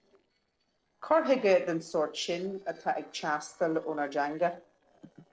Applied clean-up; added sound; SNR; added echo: neural separator model SepFormer DNS4.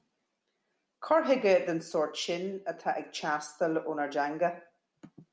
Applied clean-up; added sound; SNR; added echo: none; none; none; none.